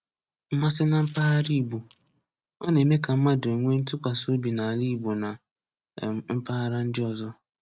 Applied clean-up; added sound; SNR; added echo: neural mask model RNNoise.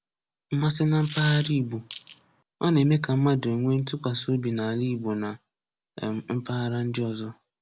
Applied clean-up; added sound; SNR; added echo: none; Coin (dropping); 15 dB; none.